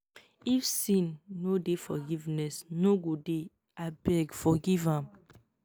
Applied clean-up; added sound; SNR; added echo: none; none; none; none.